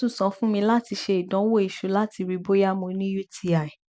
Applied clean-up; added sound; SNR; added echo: neural mask model Resemble Enhance denoiser.